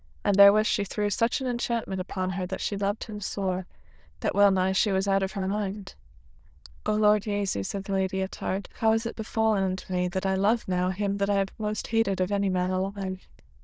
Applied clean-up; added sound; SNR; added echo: neural diffusion model UNIVERSE++.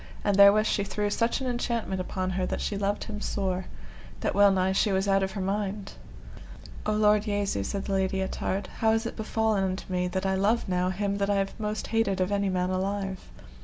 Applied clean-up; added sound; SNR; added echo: none; none; none; none.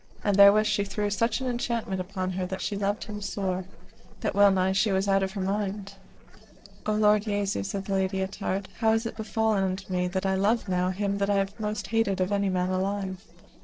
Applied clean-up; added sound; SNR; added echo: neural separator model SepFormer DNS4.